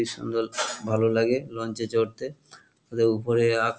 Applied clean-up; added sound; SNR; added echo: none; none; none; none.